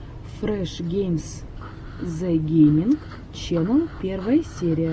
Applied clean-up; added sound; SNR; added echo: none; none; none; none.